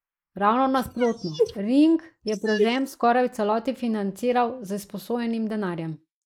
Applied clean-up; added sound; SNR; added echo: neural mask model Resemble Enhance denoiser.